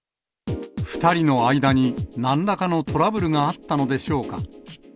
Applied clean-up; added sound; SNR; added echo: none; none; none; none.